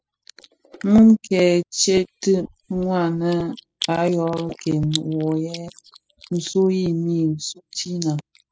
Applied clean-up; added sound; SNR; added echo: classical method spectral subtraction.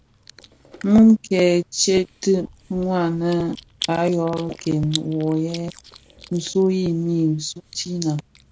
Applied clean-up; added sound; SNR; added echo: none; Chewing, mastication; 19 dB; none.